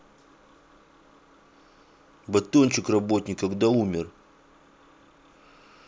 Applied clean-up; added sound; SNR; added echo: none; none; none; none.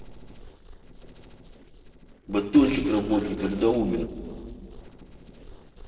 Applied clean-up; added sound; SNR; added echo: neural separator model SepFormer DNS4.